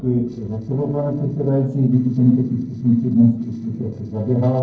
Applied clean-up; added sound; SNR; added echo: neural separator model SepFormer DNS4.